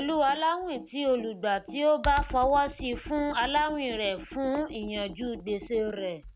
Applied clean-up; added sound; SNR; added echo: none; Computer keyboard; 13 dB; none.